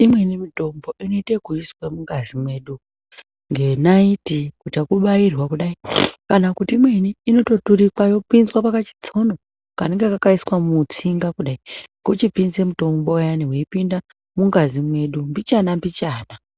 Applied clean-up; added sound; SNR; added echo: none; none; none; none.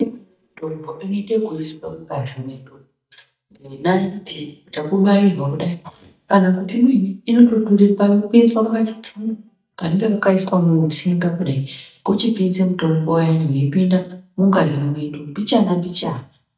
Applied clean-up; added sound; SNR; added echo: neural mask model DeepFilterNet 3.